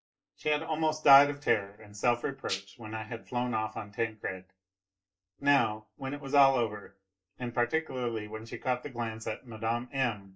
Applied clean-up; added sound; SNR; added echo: neural mask model DeepFilterNet 3.